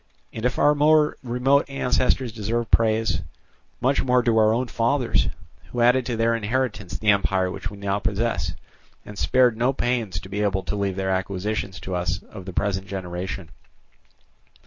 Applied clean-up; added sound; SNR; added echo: none; none; none; none.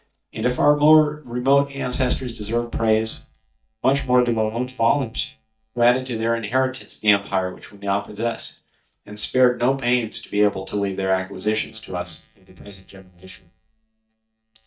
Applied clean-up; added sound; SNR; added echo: neural mask model DeepFilterNet 3.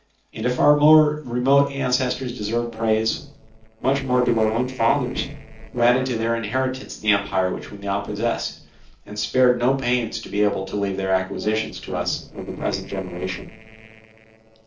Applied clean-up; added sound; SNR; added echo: neural separator model SepFormer DNS4.